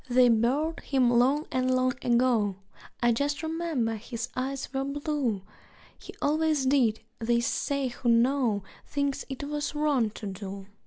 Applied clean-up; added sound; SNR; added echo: none; none; none; none.